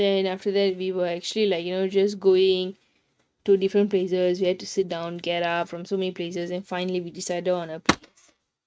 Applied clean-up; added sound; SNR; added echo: neural mask model RNNoise.